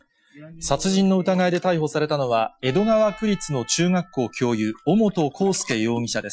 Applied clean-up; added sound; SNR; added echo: classical method Wiener filter.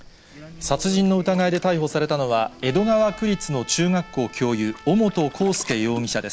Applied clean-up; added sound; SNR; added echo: none; Trumpet + Waves, surf; 18 dB; none.